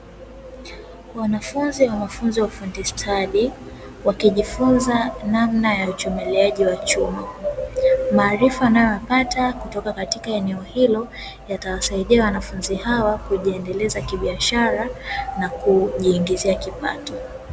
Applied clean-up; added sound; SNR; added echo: none; none; none; none.